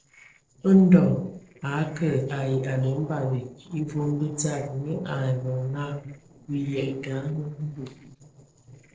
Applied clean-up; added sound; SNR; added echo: neural separator model SepFormer DNS4.